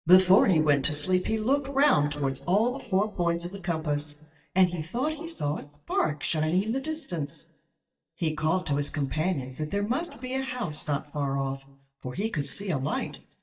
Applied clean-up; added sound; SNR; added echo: neural mask model DeepFilterNet 3.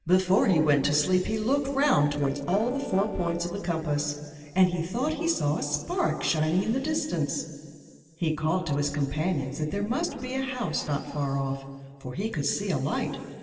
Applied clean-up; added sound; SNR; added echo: neural separator model SepFormer DNS4.